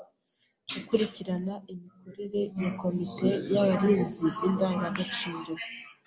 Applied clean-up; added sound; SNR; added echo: none; none; none; none.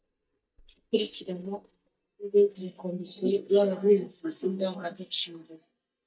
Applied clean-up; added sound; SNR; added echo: neural mask model DeepFilterNet 3.